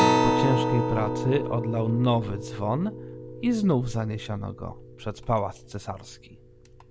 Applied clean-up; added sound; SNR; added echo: none; Acoustic guitar; 1 dB; none.